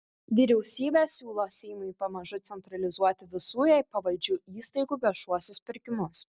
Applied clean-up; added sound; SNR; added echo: none; none; none; none.